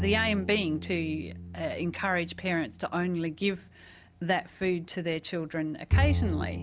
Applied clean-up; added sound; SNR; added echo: none; Bowed string instrument; 4 dB; none.